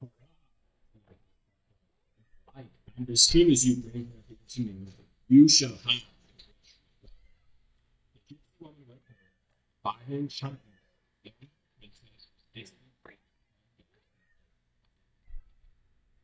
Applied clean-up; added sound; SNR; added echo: neural mask model DeepFilterNet 3.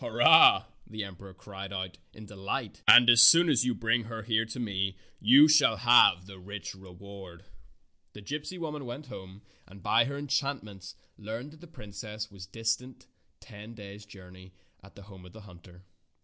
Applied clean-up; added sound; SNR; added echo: none; none; none; none.